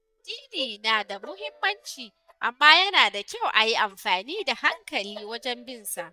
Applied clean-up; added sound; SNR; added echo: neural mask model DeepFilterNet 3.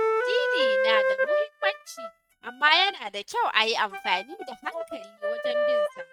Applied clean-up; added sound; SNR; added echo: neural mask model RNNoise.